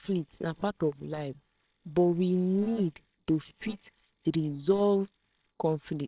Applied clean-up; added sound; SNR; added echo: neural separator model SepFormer WHAMR!.